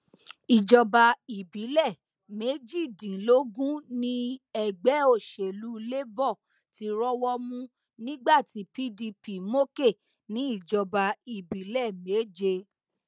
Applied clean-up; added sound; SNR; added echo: none; none; none; none.